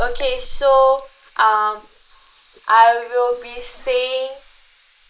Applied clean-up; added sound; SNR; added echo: neural mask model Resemble Enhance denoiser.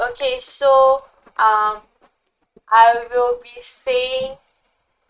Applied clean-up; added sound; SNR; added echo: neural mask model RNNoise.